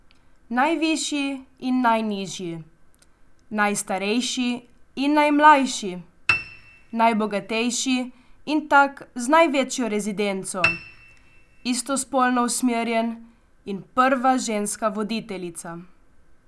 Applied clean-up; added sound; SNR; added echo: none; Piano; 7 dB; none.